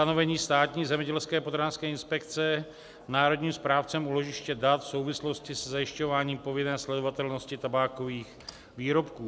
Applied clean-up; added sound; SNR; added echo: none; none; none; none.